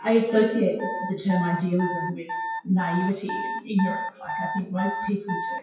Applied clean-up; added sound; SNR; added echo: classical method WPE with log-MMSE.